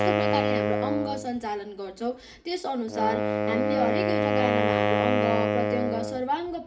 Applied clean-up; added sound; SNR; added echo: none; Wind instrument, woodwind instrument; -4 dB; reverberation time 0.4 s.